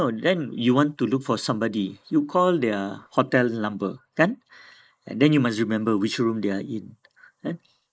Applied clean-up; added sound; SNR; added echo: neural mask model Resemble Enhance denoiser.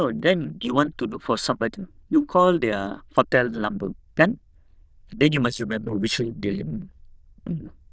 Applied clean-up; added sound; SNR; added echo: neural diffusion model UNIVERSE++.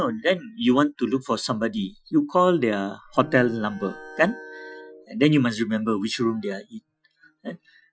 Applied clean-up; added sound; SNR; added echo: classical method Wiener filter.